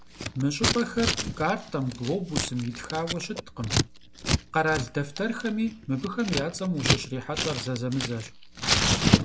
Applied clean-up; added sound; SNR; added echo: none; Scissors; -1 dB; none.